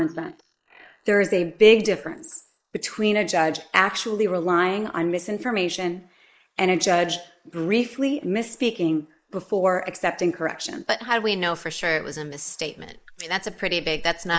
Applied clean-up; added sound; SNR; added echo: neural mask model Resemble Enhance denoiser.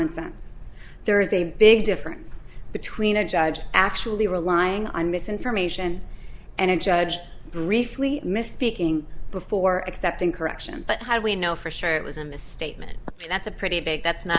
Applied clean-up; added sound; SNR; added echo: none; none; none; none.